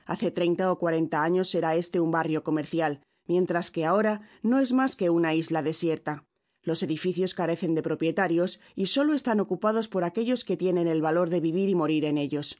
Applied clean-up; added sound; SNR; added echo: none; none; none; none.